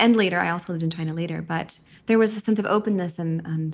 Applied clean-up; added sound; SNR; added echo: none; none; none; none.